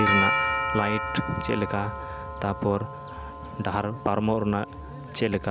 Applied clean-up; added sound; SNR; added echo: none; Doorbell; 3 dB; none.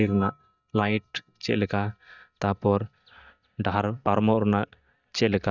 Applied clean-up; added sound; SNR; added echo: neural mask model DeepFilterNet 3.